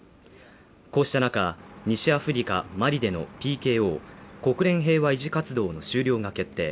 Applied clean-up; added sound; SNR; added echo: none; none; none; none.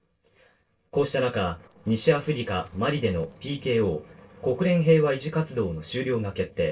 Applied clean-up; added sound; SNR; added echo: neural separator model SepFormer DNS4.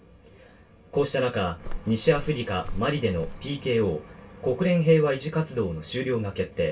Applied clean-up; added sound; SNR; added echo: none; Walk, footsteps; 9 dB; reverberation time 0.2 s.